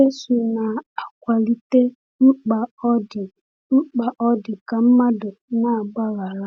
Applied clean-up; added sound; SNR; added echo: none; none; none; none.